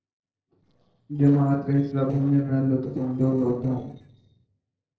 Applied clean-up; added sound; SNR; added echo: neural separator model SepFormer DNS4.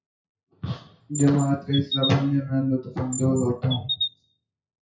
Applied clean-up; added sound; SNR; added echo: classical method WPE with log-MMSE.